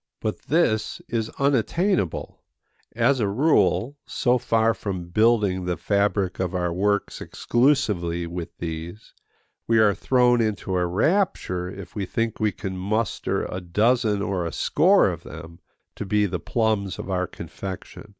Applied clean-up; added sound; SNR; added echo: none; none; none; none.